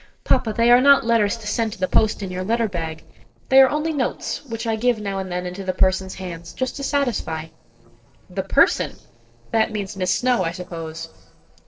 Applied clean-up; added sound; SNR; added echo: neural separator model SepFormer DNS4.